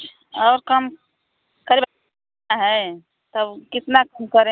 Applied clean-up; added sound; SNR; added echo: none; none; none; none.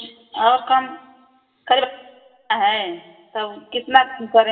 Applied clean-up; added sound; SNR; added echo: none; none; none; reverberation time 0.9 s.